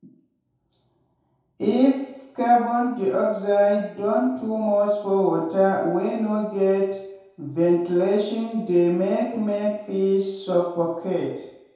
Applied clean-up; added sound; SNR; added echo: none; none; none; reverberation time 0.8 s.